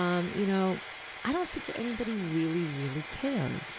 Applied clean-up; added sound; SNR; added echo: none; Frying (food); 11 dB; none.